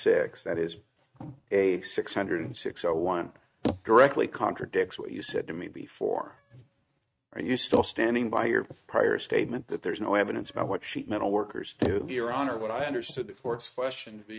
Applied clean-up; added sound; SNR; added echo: neural mask model RNNoise.